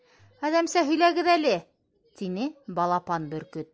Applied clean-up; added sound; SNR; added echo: none; none; none; none.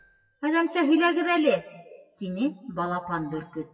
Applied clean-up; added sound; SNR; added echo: classical method WPE with log-MMSE.